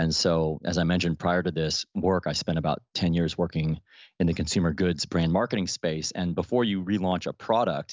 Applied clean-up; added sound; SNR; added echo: none; none; none; none.